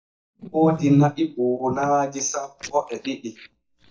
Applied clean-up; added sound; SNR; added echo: neural mask model DeepFilterNet 3.